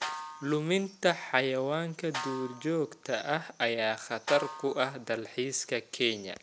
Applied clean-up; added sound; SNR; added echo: none; Snare drum; 12 dB; none.